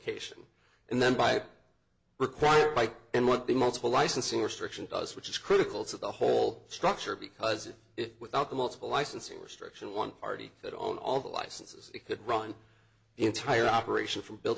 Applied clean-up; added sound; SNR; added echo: none; none; none; none.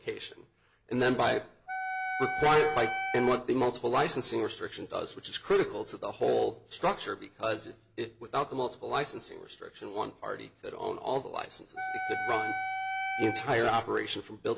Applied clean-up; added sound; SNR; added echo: none; Wind instrument, woodwind instrument; 3 dB; none.